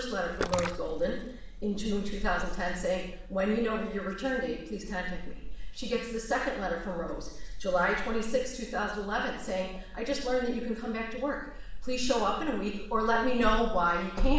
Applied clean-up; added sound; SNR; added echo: none; Splash, splatter; 9 dB; reverberation time 0.6 s.